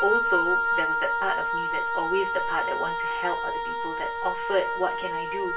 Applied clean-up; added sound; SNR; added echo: none; Wind instrument, woodwind instrument; -3 dB; reverberation time 0.2 s.